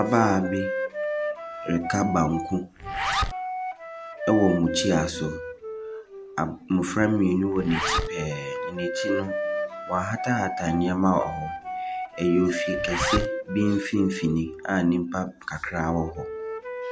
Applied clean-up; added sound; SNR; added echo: none; Zipper (clothing) + Wind instrument, woodwind instrument; 5 dB; none.